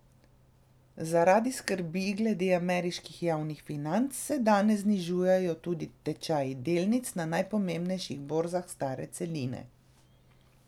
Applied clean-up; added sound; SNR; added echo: none; none; none; none.